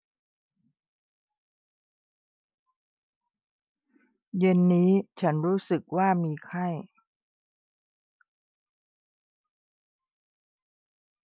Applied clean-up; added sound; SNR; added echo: none; none; none; none.